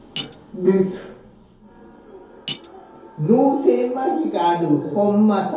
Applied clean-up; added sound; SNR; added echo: none; Cutlery, silverware; 14 dB; reverberation time 2.4 s.